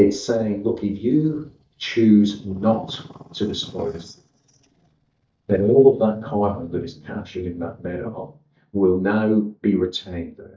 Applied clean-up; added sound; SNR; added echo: neural mask model DeepFilterNet 3.